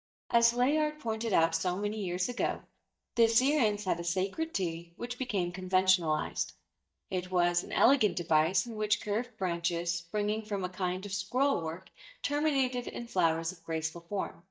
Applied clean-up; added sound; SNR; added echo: neural mask model DeepFilterNet 3.